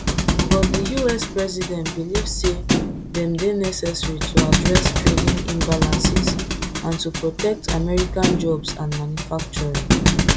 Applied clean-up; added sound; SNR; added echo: none; Thump, thud; -3 dB; none.